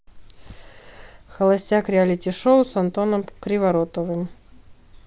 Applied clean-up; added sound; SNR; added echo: none; none; none; none.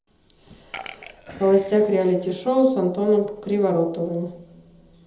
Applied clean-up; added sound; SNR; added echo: none; Burping, eructation; 19 dB; reverberation time 1.2 s.